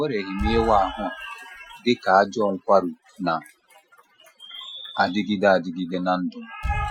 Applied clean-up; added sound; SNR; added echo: classical method Wiener filter.